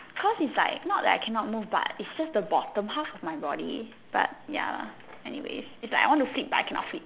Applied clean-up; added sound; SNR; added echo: none; none; none; none.